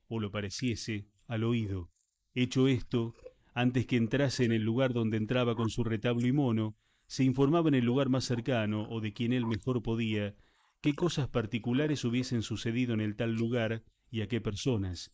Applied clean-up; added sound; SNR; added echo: neural mask model Resemble Enhance denoiser.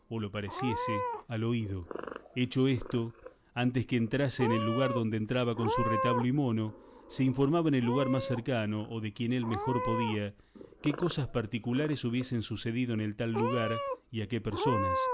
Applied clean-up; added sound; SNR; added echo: none; Meow / Purr; 6 dB; none.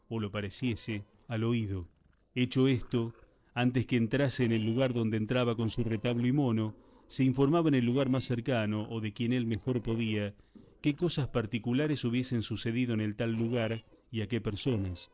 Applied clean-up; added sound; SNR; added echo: neural separator model SepFormer DNS4.